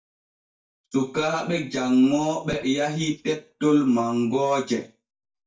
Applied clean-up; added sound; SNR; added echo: neural mask model DeepFilterNet 3.